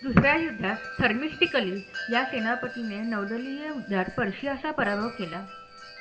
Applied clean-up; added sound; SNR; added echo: none; Wind chime; 13 dB; reverberation time 0.7 s.